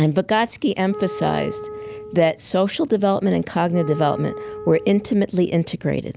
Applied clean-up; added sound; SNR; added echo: none; Wind instrument, woodwind instrument; 14 dB; none.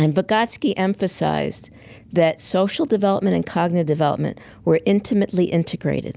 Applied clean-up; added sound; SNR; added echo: none; none; none; none.